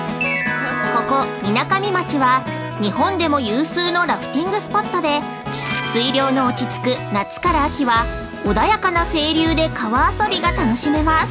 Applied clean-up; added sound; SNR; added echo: none; none; none; none.